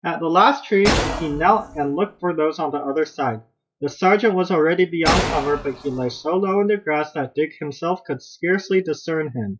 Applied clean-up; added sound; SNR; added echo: classical method log-MMSE.